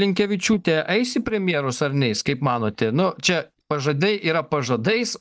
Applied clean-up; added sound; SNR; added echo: neural mask model DeepFilterNet 3.